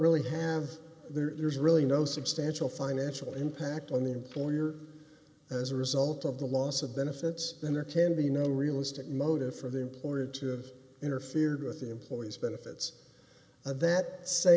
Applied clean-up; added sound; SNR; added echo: none; none; none; none.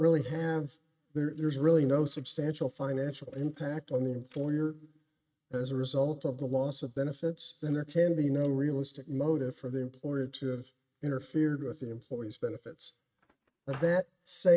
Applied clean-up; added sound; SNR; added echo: neural mask model RNNoise.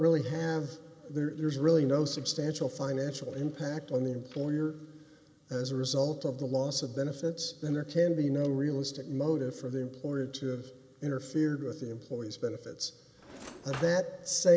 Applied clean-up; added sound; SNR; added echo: none; Cutlery, silverware / Drawer open or close; 15 dB; none.